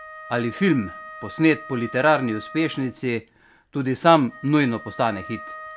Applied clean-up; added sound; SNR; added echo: none; Wind instrument, woodwind instrument; 17 dB; none.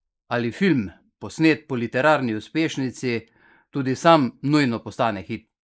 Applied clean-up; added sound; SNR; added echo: neural mask model Resemble Enhance denoiser.